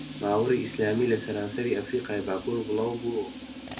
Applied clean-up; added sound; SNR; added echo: none; Tools; 10 dB; reverberation time 0.3 s.